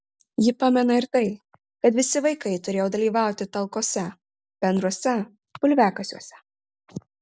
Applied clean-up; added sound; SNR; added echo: none; none; none; none.